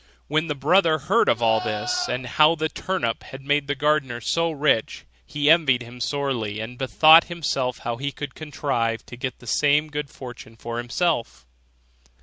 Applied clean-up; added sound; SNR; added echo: none; Livestock, farm animals, working animals; 11 dB; none.